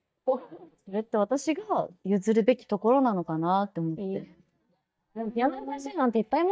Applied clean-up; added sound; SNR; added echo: neural mask model DeepFilterNet 3.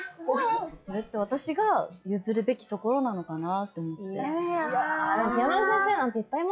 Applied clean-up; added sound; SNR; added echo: classical method log-MMSE.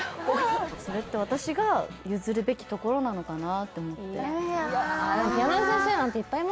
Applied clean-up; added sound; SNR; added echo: none; Snare drum + Scratching (performance technique); 19 dB; none.